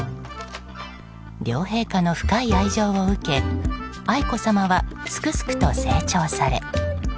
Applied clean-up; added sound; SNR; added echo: none; Bass guitar; 16 dB; none.